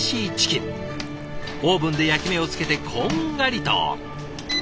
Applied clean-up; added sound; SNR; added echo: none; Trickle, dribble; 15 dB; none.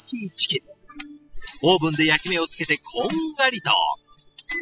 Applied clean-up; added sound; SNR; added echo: classical method spectral subtraction.